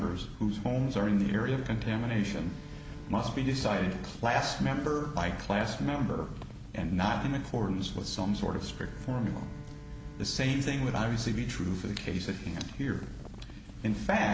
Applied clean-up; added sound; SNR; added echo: none; Bowed string instrument + Squeak / Walk, footsteps; 18 dB; none.